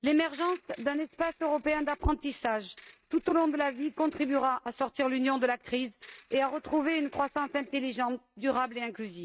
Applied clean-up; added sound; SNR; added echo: neural mask model RNNoise.